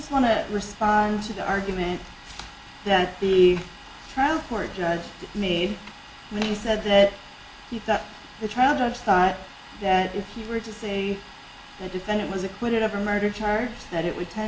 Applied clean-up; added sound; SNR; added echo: none; Domestic sounds, home sounds; 20 dB; none.